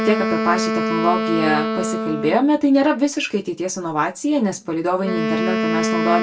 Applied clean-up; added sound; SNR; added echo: none; Wind instrument, woodwind instrument; 3 dB; reverberation time 0.2 s.